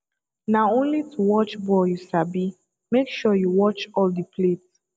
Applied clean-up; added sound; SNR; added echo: none; none; none; none.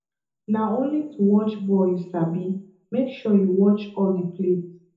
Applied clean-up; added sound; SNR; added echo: none; none; none; reverberation time 0.5 s.